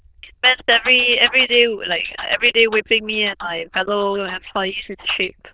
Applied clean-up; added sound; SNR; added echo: neural diffusion model UNIVERSE++.